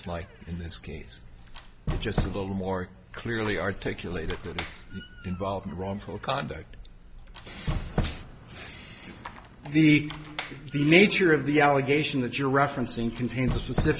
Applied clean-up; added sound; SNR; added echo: none; Squeak; 10 dB; none.